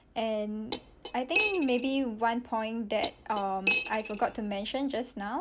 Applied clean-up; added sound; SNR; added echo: none; Cutlery, silverware; 2 dB; none.